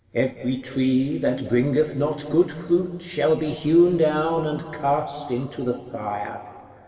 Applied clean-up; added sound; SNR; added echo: none; none; none; reverberation time 2.5 s.